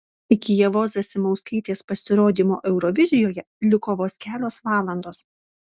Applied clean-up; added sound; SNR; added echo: none; none; none; none.